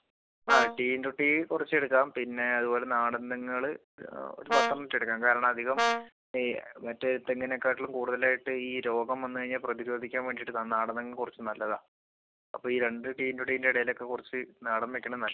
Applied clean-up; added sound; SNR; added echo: none; Brass instrument; -3 dB; none.